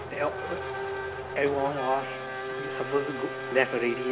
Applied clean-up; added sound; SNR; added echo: none; Race car, auto racing / Accelerating, revving, vroom; 4 dB; none.